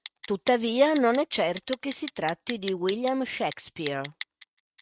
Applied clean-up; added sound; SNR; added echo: neural mask model RNNoise.